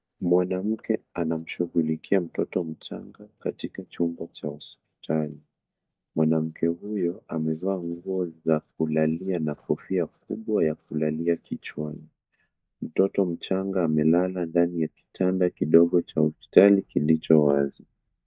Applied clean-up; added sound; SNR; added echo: neural mask model DeepFilterNet 3.